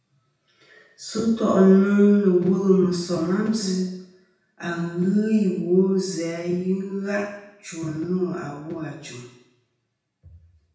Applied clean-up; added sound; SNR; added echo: none; none; none; reverberation time 0.9 s.